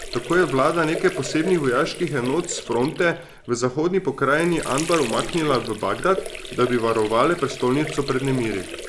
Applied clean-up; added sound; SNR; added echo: none; Sink (filling or washing) / Water; 11 dB; none.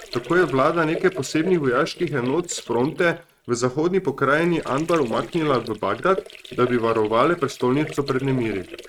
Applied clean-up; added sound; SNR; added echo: neural mask model RNNoise.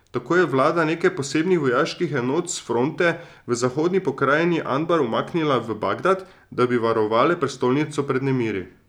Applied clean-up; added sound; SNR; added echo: none; none; none; none.